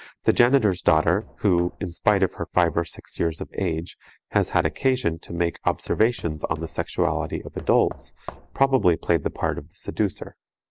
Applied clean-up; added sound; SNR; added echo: neural separator model SepFormer DNS4.